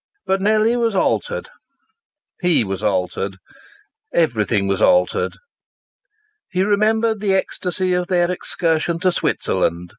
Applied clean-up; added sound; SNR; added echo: none; none; none; none.